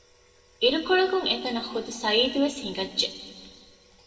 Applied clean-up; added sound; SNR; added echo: none; none; none; reverberation time 1.7 s.